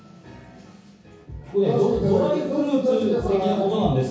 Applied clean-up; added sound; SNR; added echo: none; none; none; reverberation time 0.6 s.